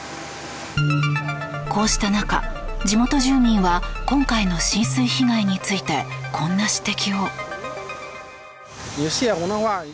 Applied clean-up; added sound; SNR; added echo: none; Growling; 6 dB; none.